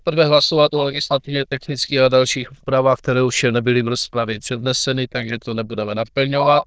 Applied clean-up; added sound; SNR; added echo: neural diffusion model UNIVERSE++.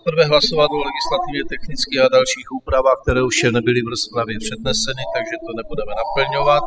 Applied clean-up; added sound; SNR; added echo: classical method spectral subtraction.